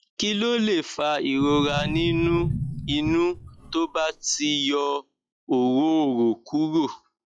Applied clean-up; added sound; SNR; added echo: classical method log-MMSE.